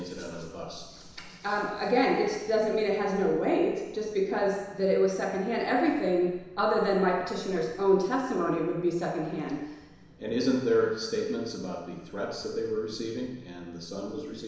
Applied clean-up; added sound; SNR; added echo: none; none; none; reverberation time 1.0 s.